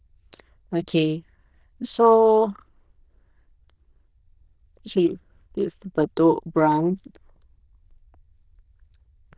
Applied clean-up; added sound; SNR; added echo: neural diffusion model UNIVERSE++.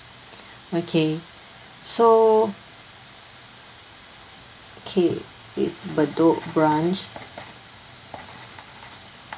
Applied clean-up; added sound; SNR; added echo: none; none; none; none.